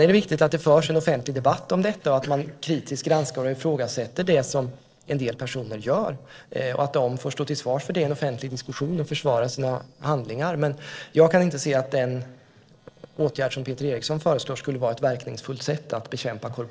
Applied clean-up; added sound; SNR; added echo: neural separator model SepFormer DNS4.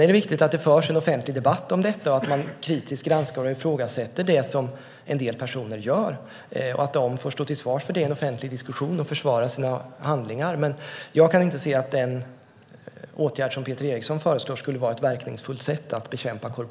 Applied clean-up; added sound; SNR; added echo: none; none; none; none.